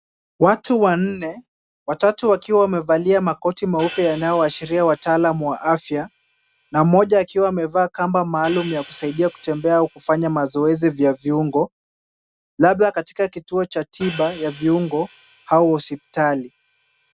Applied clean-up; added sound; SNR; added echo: none; Hi-hat; 18 dB; none.